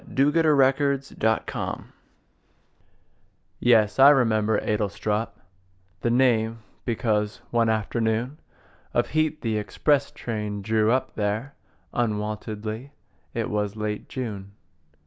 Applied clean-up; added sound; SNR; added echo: none; none; none; none.